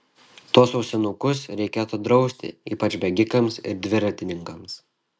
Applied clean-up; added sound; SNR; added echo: none; none; none; none.